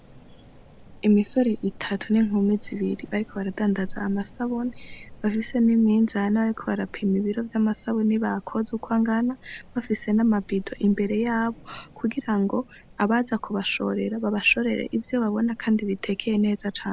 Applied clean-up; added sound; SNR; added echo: none; Rain; 20 dB; none.